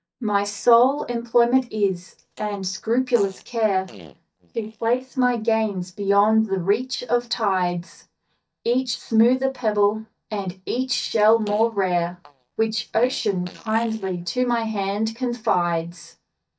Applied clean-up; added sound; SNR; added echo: neural mask model DeepFilterNet 3.